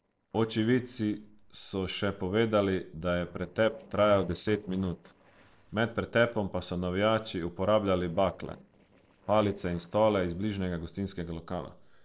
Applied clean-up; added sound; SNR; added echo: neural separator model SepFormer DNS4.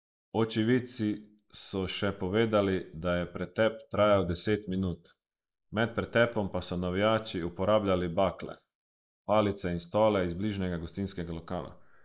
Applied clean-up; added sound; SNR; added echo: neural mask model Resemble Enhance denoiser.